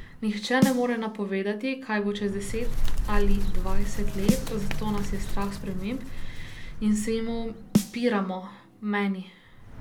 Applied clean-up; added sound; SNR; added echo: none; Bird + Snare drum; -3 dB; none.